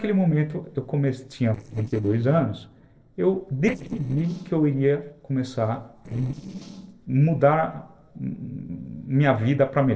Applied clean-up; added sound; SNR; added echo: neural separator model SepFormer DNS4.